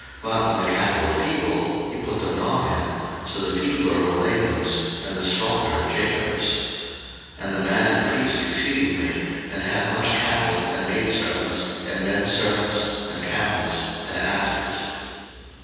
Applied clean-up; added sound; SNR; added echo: none; none; none; reverberation time 2.1 s.